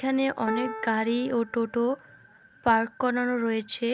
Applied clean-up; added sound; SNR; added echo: none; Piano; 12 dB; none.